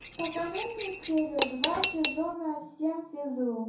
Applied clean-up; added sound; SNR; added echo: none; Cutlery, silverware / Dishes, pots, and pans; 3 dB; reverberation time 0.6 s.